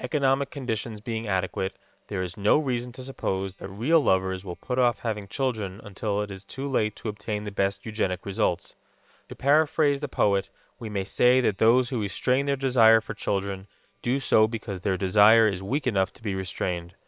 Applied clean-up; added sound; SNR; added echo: neural separator model SepFormer WHAM!.